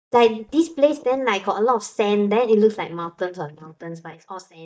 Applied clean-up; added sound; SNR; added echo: neural mask model DeepFilterNet 3.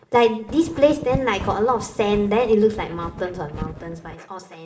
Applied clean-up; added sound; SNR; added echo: none; Wind; 12 dB; reverberation time 1.6 s.